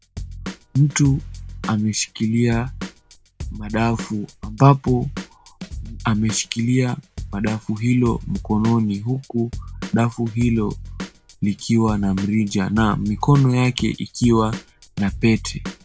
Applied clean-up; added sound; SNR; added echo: none; Drum / Drum kit; 13 dB; none.